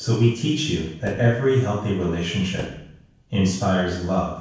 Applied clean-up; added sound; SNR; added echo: none; Thump, thud; 18 dB; reverberation time 0.7 s.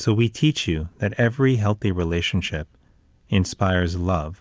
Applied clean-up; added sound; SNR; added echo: none; none; none; none.